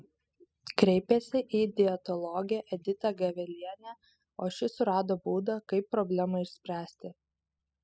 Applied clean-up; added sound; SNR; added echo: classical method spectral subtraction.